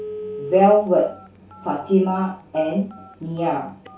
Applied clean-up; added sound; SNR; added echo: none; Telephone; 17 dB; reverberation time 0.3 s.